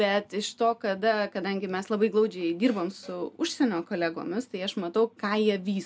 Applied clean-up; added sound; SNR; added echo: none; none; none; none.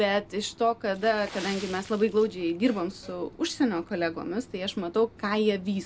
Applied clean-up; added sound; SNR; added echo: none; Mechanisms + Water / Splash, splatter; 20 dB; none.